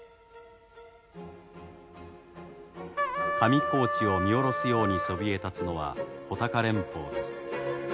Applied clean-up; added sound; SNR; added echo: none; Trumpet; 0 dB; none.